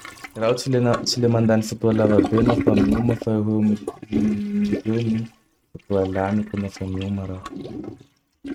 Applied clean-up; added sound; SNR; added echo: neural mask model RNNoise.